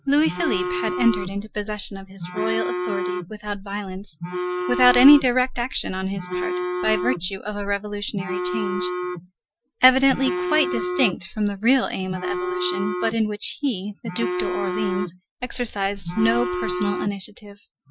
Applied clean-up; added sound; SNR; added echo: classical method Wiener filter.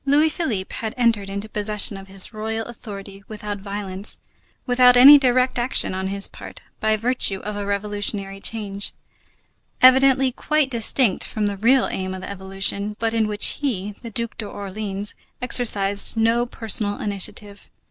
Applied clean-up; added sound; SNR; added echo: none; none; none; none.